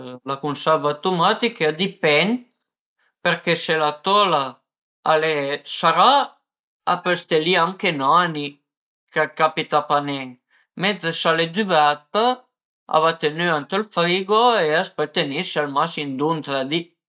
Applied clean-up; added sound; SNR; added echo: neural mask model DeepFilterNet 3.